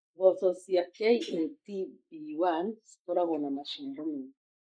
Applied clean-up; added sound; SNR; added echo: neural mask model Resemble Enhance denoiser.